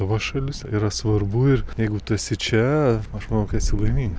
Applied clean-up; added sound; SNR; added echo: none; none; none; none.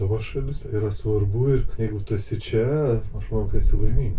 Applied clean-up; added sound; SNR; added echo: none; none; none; reverberation time 0.2 s.